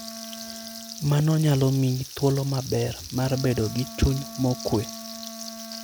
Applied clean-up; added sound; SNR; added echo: none; Frying (food) + Wind instrument, woodwind instrument; 12 dB; none.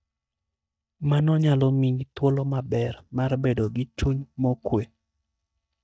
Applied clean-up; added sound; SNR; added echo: neural mask model DeepFilterNet 3.